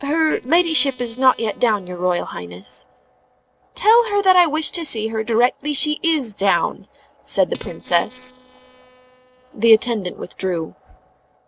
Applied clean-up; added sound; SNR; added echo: neural separator model SepFormer DNS4.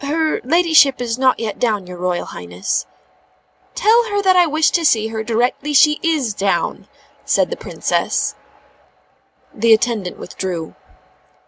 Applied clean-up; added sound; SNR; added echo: none; none; none; none.